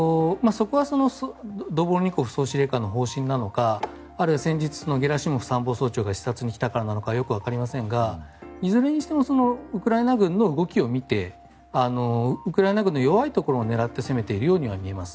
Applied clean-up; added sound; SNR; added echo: none; none; none; none.